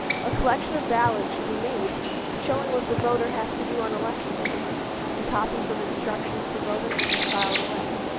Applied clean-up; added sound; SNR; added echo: none; Bird; -2 dB; none.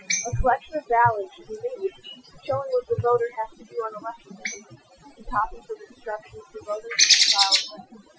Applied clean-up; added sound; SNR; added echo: classical method Wiener filter.